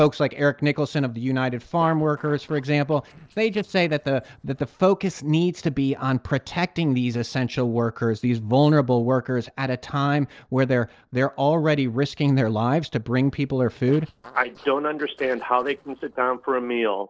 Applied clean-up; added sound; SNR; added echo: neural separator model SepFormer DNS4.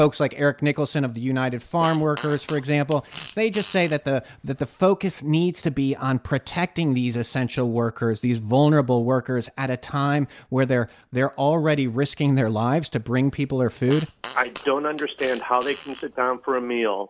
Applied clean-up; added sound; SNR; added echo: none; Fart; 16 dB; none.